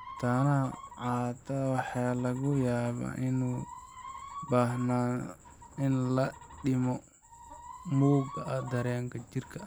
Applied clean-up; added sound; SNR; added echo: none; Chicken, rooster; 16 dB; none.